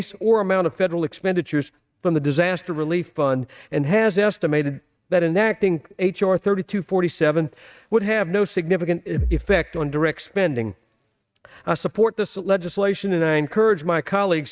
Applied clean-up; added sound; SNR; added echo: neural mask model RNNoise.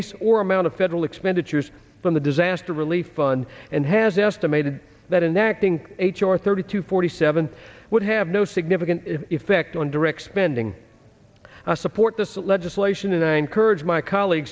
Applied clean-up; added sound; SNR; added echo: none; none; none; none.